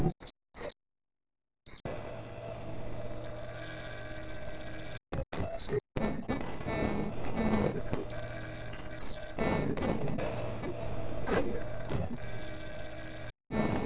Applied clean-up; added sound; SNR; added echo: neural separator model SepFormer DNS4.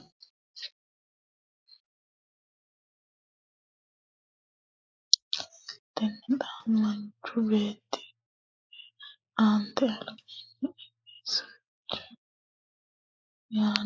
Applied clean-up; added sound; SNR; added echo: neural mask model Resemble Enhance denoiser.